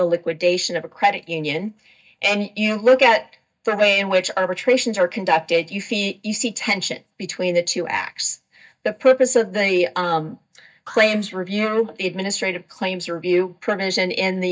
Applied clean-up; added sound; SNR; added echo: neural mask model DeepFilterNet 3.